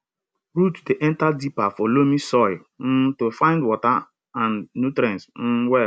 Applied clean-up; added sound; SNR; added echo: none; none; none; none.